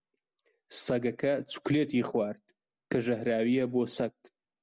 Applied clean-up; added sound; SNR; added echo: none; none; none; none.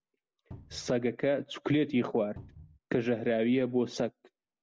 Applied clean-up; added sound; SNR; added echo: none; Cupboard open or close; 17 dB; none.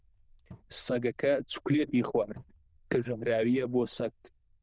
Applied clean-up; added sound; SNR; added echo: neural diffusion model UNIVERSE++.